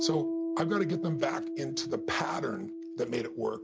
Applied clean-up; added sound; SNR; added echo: none; Piano; 2 dB; none.